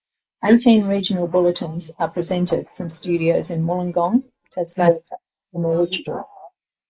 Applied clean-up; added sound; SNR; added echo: neural mask model Resemble Enhance denoiser.